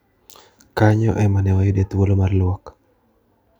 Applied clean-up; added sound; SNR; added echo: none; none; none; none.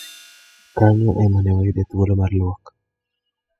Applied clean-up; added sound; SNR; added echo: classical method spectral subtraction.